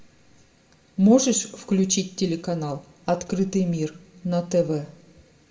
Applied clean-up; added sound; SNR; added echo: none; none; none; reverberation time 0.5 s.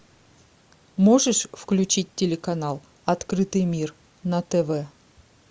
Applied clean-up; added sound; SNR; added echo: none; none; none; none.